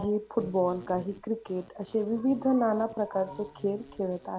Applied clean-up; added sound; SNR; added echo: none; Insect; 19 dB; none.